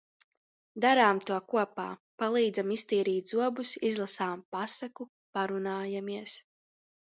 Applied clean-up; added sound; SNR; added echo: none; none; none; none.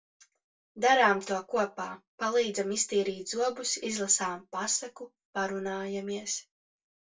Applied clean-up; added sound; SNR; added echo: none; none; none; reverberation time 0.1 s.